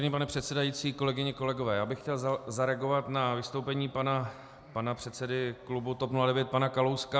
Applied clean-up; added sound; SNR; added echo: none; none; none; none.